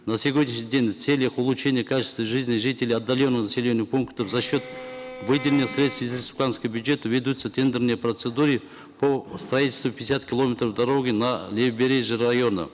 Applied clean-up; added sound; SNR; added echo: none; Bowed string instrument; 15 dB; none.